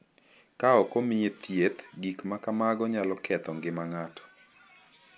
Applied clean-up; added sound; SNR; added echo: none; none; none; none.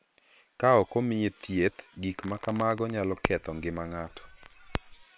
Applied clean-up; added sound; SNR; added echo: neural separator model SepFormer WHAM!.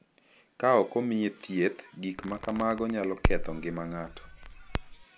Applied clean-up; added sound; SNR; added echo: none; Crackle; 2 dB; none.